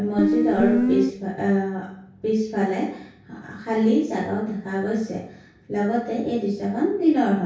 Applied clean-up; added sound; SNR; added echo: none; Guitar; -3 dB; reverberation time 0.6 s.